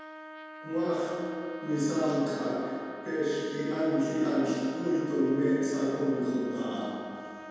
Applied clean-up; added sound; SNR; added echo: none; Trumpet; 15 dB; reverberation time 2.1 s.